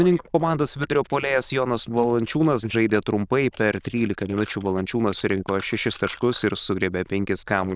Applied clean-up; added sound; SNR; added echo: neural diffusion model UNIVERSE++.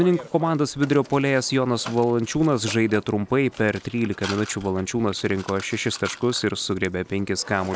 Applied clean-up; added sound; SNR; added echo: none; Mechanisms; 18 dB; none.